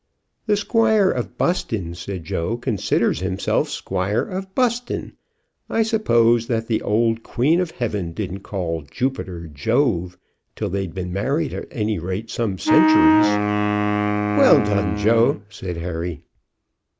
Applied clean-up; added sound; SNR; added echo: none; Wind instrument, woodwind instrument; -2 dB; none.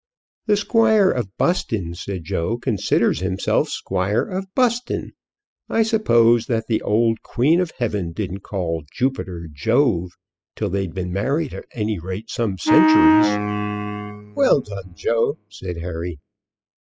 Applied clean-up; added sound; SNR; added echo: classical method spectral subtraction.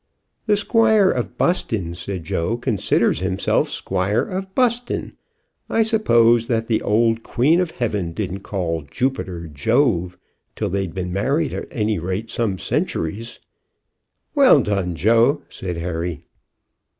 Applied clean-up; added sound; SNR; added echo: none; none; none; none.